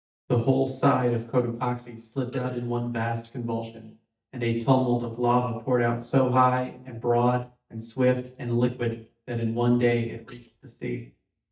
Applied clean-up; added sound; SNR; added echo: neural mask model DeepFilterNet 3.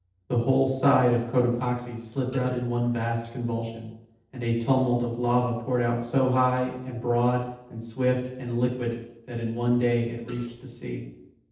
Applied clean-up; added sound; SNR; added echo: neural separator model SepFormer DNS4.